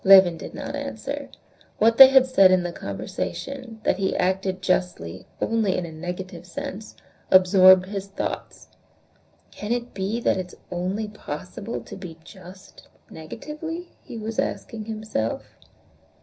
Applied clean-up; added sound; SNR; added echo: none; none; none; reverberation time 0.5 s.